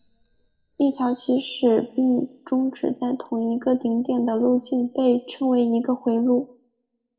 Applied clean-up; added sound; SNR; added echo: neural mask model DeepFilterNet 3.